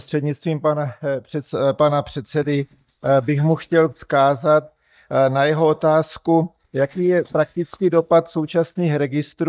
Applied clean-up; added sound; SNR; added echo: neural mask model DeepFilterNet 3.